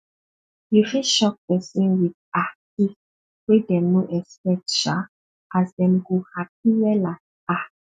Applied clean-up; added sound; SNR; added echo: none; none; none; none.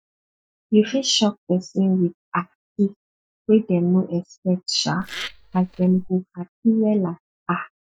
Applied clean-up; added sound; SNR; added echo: neural mask model DeepFilterNet 3.